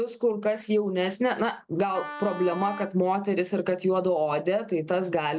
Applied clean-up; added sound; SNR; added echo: none; Wind instrument, woodwind instrument; 12 dB; none.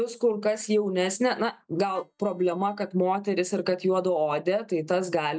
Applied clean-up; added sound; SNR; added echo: neural mask model DeepFilterNet 3.